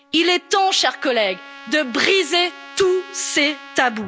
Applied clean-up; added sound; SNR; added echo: none; Trumpet; 20 dB; none.